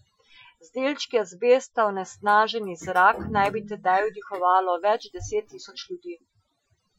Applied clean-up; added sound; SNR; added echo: classical method Wiener filter.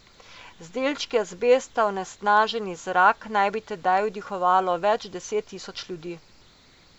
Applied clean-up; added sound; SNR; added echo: none; none; none; none.